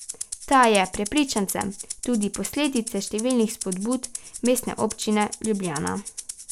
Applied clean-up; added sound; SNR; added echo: none; Rattle (instrument); 12 dB; none.